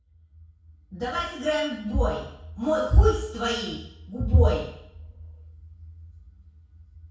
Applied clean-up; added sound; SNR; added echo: none; none; none; reverberation time 0.6 s.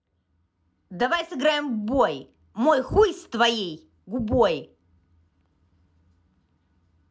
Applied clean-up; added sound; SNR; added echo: none; none; none; none.